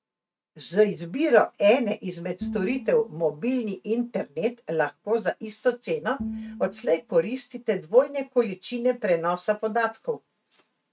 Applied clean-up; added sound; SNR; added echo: neural mask model RNNoise.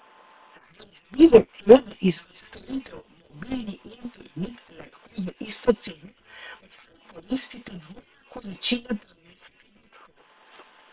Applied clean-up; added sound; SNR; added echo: neural separator model SepFormer WHAM!.